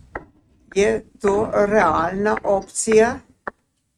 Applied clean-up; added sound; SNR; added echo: neural mask model RNNoise.